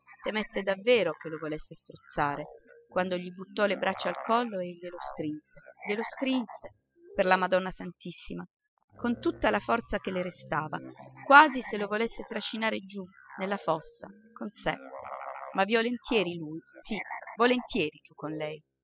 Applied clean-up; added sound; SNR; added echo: classical method spectral subtraction.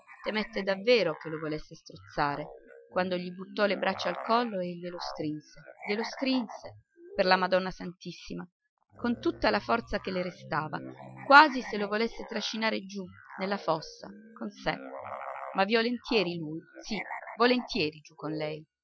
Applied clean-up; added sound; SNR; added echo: classical method Wiener filter.